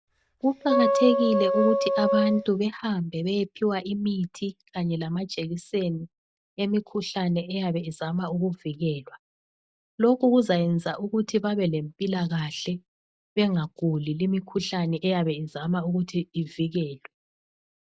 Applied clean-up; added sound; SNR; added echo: none; Wind instrument, woodwind instrument; -2 dB; none.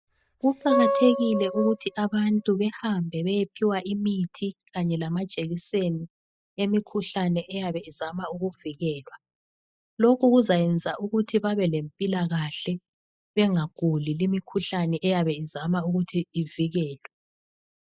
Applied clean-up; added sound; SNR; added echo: classical method spectral subtraction.